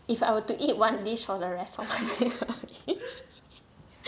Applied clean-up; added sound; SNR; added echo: none; none; none; none.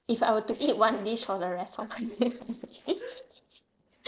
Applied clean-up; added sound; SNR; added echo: neural separator model SepFormer DNS4.